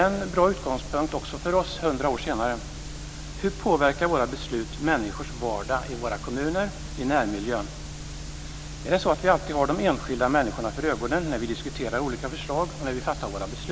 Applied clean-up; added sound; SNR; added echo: none; none; none; none.